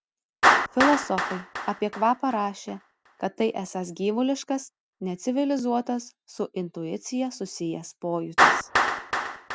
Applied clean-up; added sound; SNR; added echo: none; Clapping; 0 dB; none.